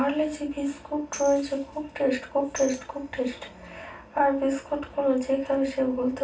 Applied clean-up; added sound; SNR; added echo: none; Tambourine; 18 dB; reverberation time 0.2 s.